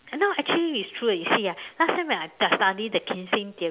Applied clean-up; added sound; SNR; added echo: none; none; none; none.